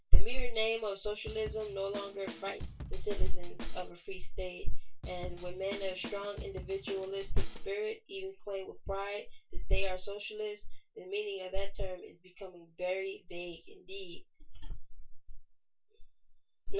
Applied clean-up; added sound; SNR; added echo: none; Drum kit; 17 dB; reverberation time 0.2 s.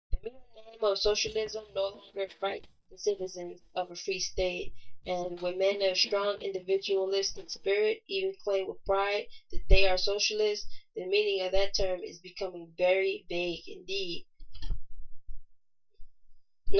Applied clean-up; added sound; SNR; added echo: neural mask model DeepFilterNet 3.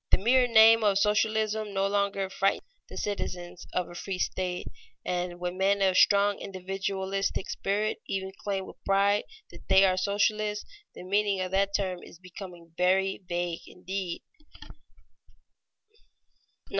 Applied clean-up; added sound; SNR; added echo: none; none; none; none.